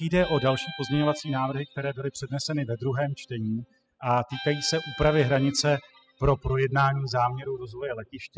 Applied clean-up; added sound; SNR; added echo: classical method spectral subtraction.